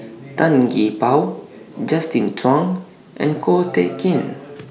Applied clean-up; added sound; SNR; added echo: none; none; none; none.